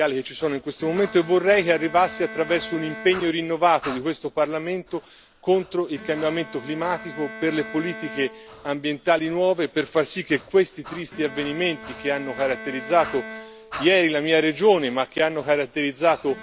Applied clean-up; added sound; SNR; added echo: none; Breathing + Bowed string instrument; 16 dB; none.